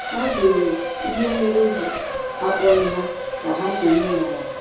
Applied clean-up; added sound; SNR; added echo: none; Race car, auto racing; 5 dB; reverberation time 0.6 s.